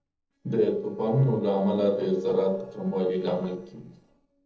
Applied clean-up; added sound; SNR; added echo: neural separator model SepFormer DNS4.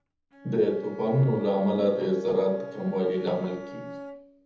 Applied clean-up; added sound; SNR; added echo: none; Bowed string instrument; 16 dB; reverberation time 1.1 s.